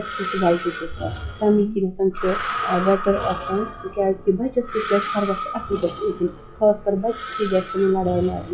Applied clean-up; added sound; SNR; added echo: classical method log-MMSE.